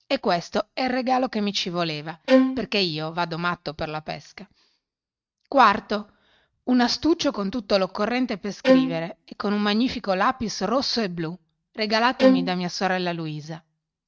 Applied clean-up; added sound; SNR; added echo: neural mask model RNNoise.